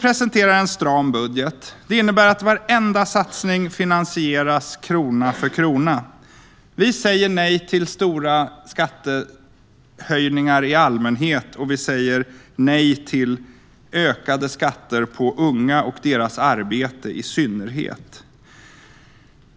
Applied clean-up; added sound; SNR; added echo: none; none; none; none.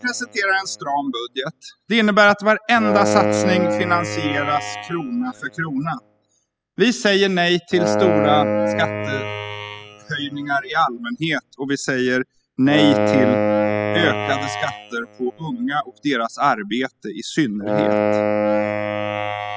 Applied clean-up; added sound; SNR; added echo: classical method spectral subtraction.